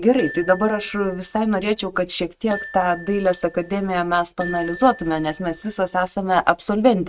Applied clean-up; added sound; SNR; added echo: neural mask model RNNoise.